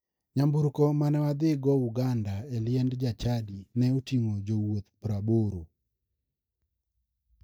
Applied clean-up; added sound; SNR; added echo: neural mask model DeepFilterNet 3.